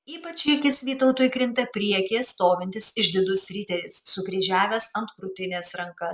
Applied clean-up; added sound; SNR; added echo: none; none; none; none.